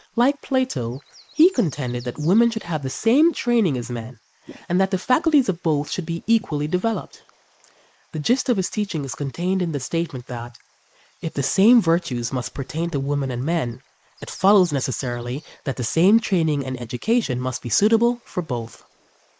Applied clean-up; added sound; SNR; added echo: neural mask model Resemble Enhance denoiser.